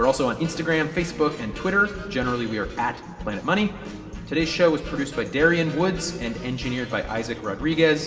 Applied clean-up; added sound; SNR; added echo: none; none; none; reverberation time 2.2 s.